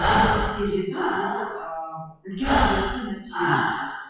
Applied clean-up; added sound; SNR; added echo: classical method WPE with log-MMSE.